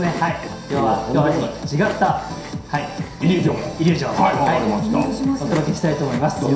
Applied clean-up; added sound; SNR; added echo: none; Chewing, mastication; 17 dB; reverberation time 0.7 s.